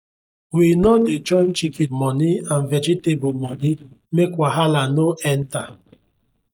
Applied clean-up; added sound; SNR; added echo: neural mask model DeepFilterNet 3.